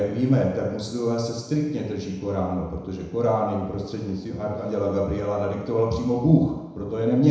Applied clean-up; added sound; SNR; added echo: none; none; none; reverberation time 1.0 s.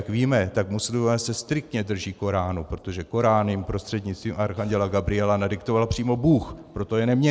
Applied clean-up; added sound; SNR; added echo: none; none; none; none.